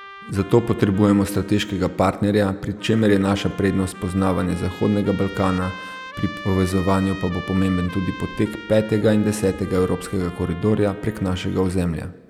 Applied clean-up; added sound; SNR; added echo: none; Trumpet; 17 dB; none.